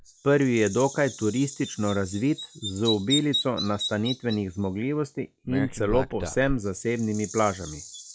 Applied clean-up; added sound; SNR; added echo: classical method log-MMSE.